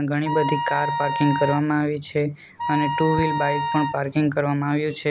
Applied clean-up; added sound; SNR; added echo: none; Wind instrument, woodwind instrument; 3 dB; none.